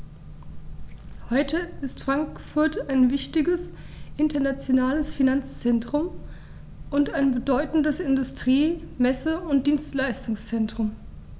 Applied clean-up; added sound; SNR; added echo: none; none; none; none.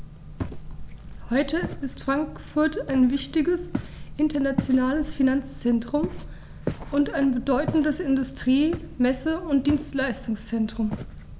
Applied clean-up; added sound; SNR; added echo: none; Walk, footsteps; 13 dB; none.